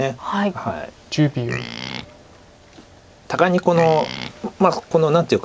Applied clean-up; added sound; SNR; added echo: none; Livestock, farm animals, working animals; 11 dB; none.